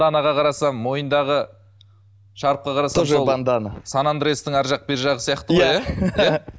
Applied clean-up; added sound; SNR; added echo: none; none; none; none.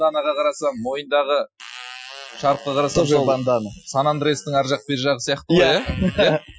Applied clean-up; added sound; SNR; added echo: classical method Wiener filter.